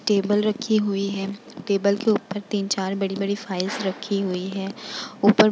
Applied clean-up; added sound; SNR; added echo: none; none; none; none.